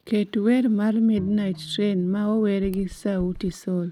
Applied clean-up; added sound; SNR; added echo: none; Bowed string instrument + Run; 18 dB; none.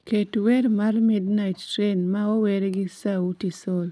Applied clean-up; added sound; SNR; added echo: none; none; none; none.